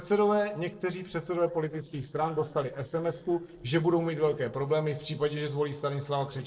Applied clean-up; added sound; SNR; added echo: neural separator model SepFormer DNS4.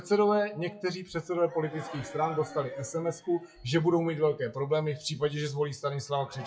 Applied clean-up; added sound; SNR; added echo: classical method WPE with log-MMSE.